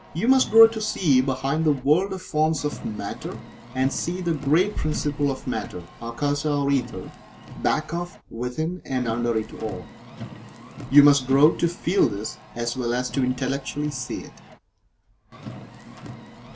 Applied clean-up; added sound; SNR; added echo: none; Car; 16 dB; none.